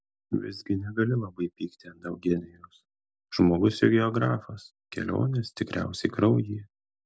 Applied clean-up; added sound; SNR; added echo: none; none; none; none.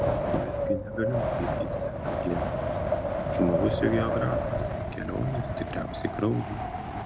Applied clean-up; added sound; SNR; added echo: none; Wind; -3 dB; none.